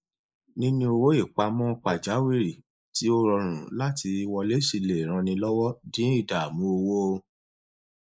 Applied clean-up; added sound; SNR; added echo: neural mask model Resemble Enhance denoiser.